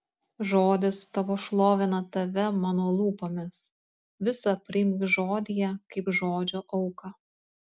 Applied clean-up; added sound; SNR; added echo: none; none; none; none.